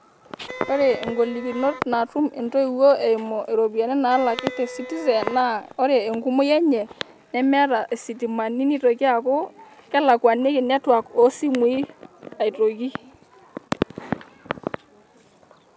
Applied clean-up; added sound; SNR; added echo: none; Wind instrument, woodwind instrument; 15 dB; none.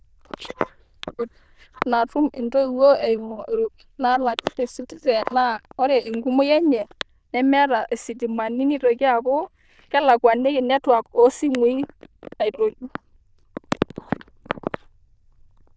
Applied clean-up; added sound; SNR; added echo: neural diffusion model UNIVERSE++.